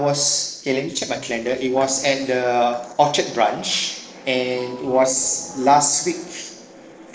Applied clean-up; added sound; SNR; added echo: neural separator model SepFormer DNS4.